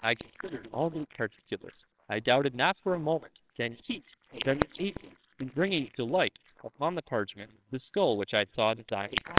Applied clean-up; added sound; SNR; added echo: neural separator model SepFormer WHAMR!.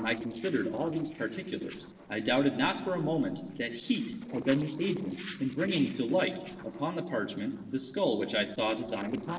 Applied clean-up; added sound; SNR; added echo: neural separator model SepFormer DNS4.